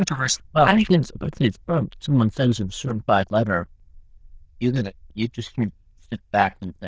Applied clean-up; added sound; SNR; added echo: neural diffusion model UNIVERSE++.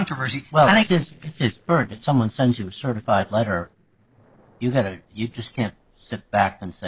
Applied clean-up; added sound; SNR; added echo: neural separator model SepFormer DNS4.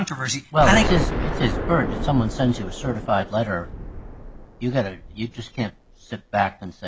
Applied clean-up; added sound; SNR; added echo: none; Explosion; 5 dB; none.